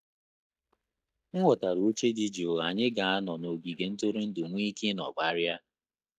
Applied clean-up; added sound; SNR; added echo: neural mask model DeepFilterNet 3.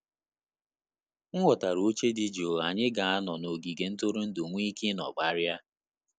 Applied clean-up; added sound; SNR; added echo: none; none; none; none.